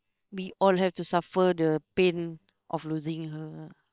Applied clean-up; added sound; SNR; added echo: neural separator model SepFormer WHAM!.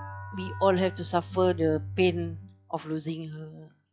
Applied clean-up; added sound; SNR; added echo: classical method log-MMSE.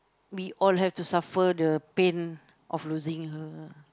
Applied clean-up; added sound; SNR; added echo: none; none; none; none.